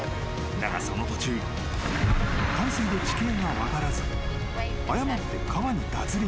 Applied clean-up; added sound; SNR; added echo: none; none; none; none.